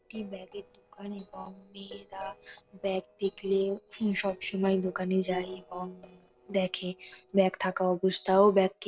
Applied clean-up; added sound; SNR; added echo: neural separator model SepFormer DNS4.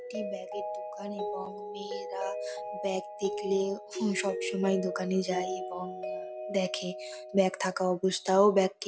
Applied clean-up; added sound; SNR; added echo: none; Mallet percussion; 7 dB; none.